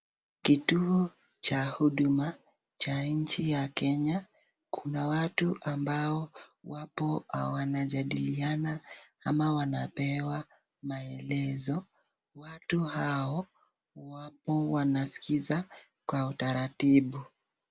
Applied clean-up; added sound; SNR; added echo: none; none; none; none.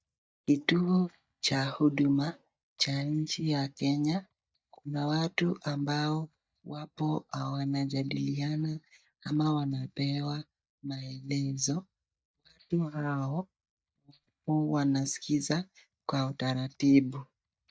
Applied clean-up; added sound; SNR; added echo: neural mask model DeepFilterNet 3.